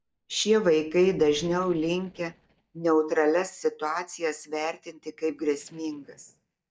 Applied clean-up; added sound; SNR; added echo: neural mask model DeepFilterNet 3.